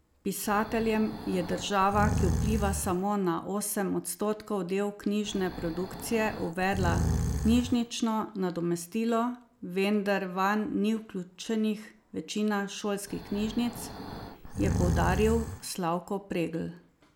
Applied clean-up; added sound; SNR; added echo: none; Breathing; 2 dB; none.